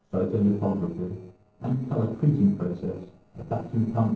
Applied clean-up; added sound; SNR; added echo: neural separator model SepFormer DNS4.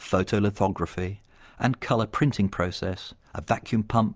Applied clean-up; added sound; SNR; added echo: none; none; none; none.